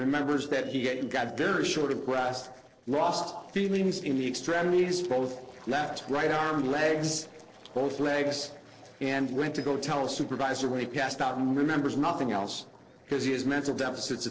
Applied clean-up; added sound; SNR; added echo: neural separator model SepFormer DNS4.